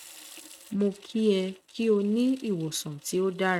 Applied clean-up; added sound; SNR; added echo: neural mask model RNNoise.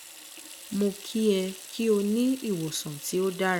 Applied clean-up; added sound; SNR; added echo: none; Sink (filling or washing) / Water tap, faucet; 16 dB; none.